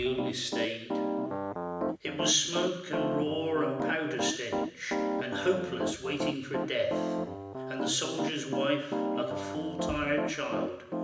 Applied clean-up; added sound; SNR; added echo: none; Piano; 1 dB; reverberation time 1.0 s.